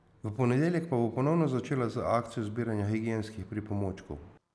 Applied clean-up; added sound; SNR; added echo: none; none; none; none.